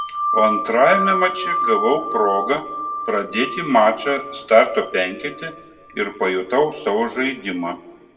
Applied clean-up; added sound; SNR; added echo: none; Wind chime; 6 dB; reverberation time 1.2 s.